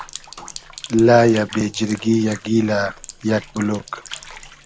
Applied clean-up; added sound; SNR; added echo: none; Sink (filling or washing) + Bathtub (filling or washing) / Water; 18 dB; none.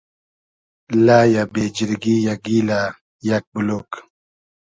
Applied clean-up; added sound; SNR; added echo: none; none; none; none.